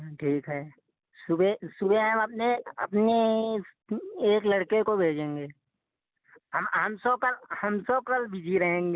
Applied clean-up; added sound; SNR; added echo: none; none; none; none.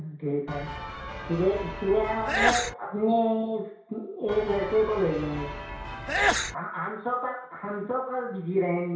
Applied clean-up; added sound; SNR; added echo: none; Sneeze / Church bell; 2 dB; reverberation time 0.6 s.